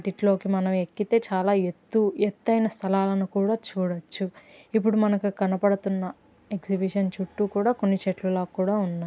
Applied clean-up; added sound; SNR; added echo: none; none; none; none.